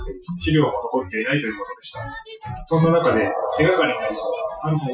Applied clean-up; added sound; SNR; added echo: classical method Wiener filter.